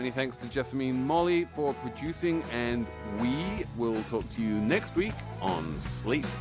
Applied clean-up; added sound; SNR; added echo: none; Brass instrument; 16 dB; none.